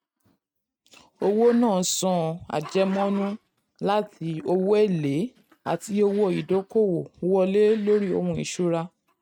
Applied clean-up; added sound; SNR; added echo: neural mask model RNNoise.